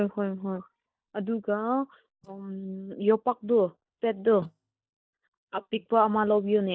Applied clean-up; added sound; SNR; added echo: neural mask model DeepFilterNet 3.